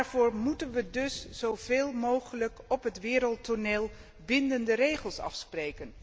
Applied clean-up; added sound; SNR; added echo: none; Wind; 20 dB; none.